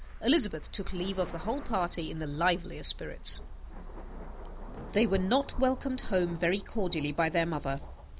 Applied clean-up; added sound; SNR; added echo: none; Thunder / Rain; 18 dB; none.